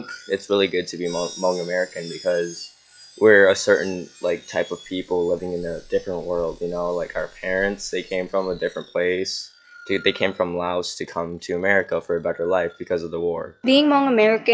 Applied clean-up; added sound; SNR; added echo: classical method log-MMSE.